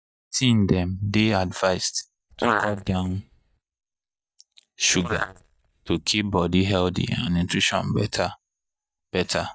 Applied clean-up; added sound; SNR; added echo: neural mask model DeepFilterNet 3.